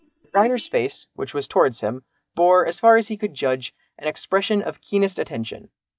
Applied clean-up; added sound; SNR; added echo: neural mask model DeepFilterNet 3.